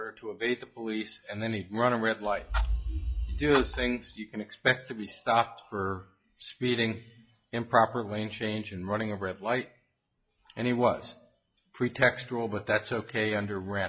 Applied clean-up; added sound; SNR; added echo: classical method log-MMSE.